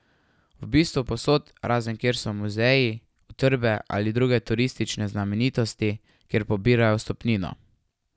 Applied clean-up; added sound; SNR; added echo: none; none; none; none.